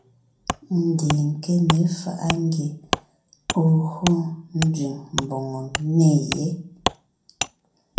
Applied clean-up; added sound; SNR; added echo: none; Wood; 8 dB; reverberation time 0.6 s.